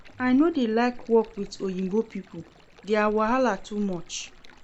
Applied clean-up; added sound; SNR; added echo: none; Stream; 18 dB; none.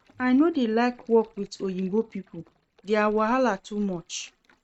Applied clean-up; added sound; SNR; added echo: neural mask model RNNoise.